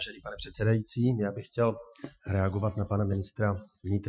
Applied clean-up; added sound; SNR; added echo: classical method Wiener filter.